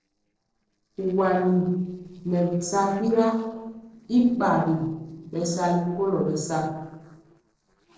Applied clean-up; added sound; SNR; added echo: neural separator model SepFormer DNS4.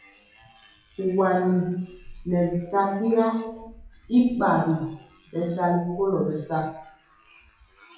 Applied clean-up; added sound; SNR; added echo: classical method WPE with log-MMSE.